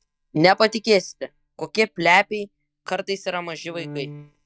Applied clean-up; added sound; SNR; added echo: neural mask model DeepFilterNet 3.